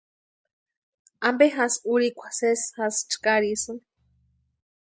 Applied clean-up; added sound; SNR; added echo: none; none; none; none.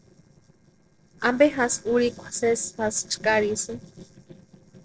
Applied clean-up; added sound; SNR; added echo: neural separator model SepFormer DNS4.